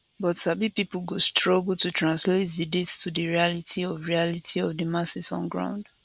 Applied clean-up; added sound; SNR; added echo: none; none; none; none.